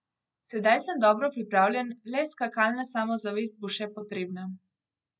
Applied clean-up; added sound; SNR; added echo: none; none; none; none.